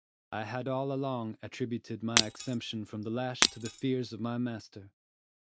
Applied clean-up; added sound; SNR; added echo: none; Shatter; -5 dB; none.